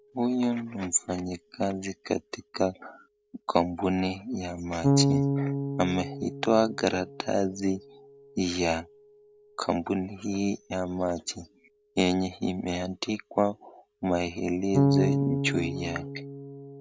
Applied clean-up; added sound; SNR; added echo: none; Bass guitar; 3 dB; none.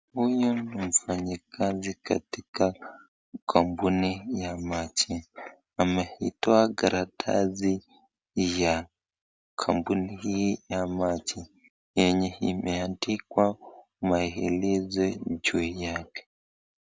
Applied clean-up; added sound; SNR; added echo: none; none; none; none.